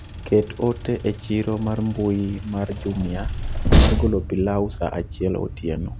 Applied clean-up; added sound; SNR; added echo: none; Train; 0 dB; none.